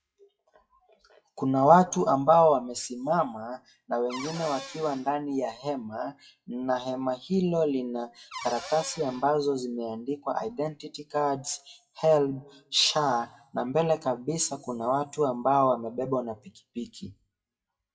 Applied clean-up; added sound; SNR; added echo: classical method WPE with log-MMSE.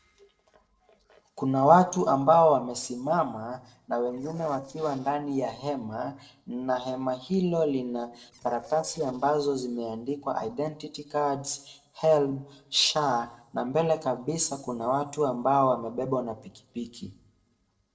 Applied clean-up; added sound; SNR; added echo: neural separator model SepFormer DNS4.